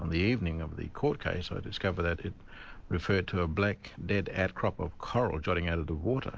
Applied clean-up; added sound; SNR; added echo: none; none; none; none.